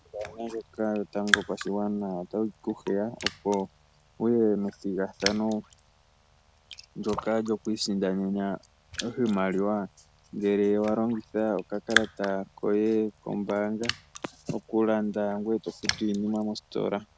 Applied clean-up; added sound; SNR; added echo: none; Raindrop; 9 dB; none.